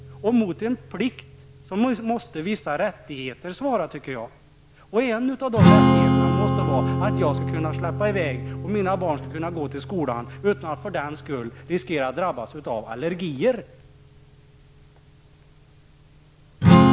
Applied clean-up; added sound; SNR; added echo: none; Strum; -3 dB; none.